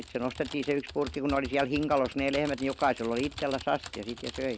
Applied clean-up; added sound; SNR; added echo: none; Typing; 14 dB; none.